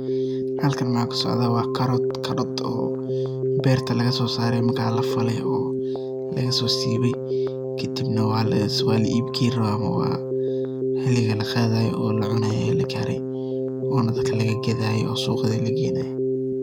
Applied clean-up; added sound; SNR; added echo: none; Keyboard (musical); 1 dB; none.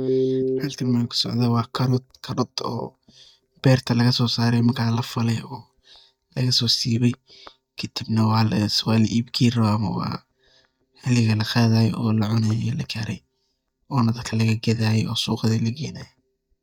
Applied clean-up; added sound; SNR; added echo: neural mask model DeepFilterNet 3.